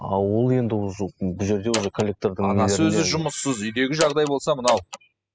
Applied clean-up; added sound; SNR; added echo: classical method spectral subtraction.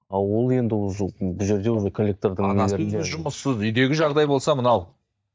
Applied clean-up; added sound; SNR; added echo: neural mask model DeepFilterNet 3.